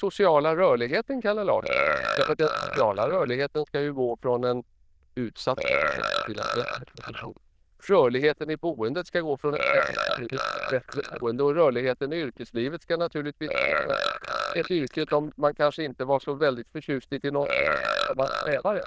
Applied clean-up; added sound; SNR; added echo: neural diffusion model UNIVERSE++.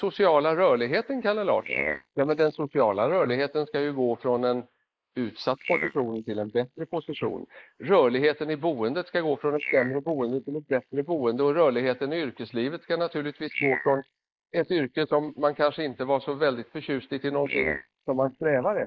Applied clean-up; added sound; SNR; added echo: neural mask model Resemble Enhance denoiser.